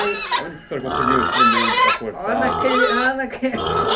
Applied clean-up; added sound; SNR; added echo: none; Livestock, farm animals, working animals; -4 dB; reverberation time 0.3 s.